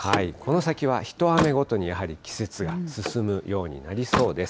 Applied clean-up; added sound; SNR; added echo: none; Slam; 7 dB; none.